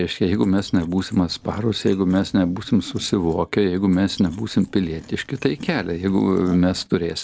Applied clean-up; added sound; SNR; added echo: neural separator model SepFormer DNS4.